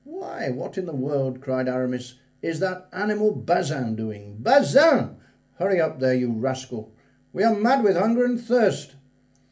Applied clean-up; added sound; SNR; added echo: none; none; none; reverberation time 0.3 s.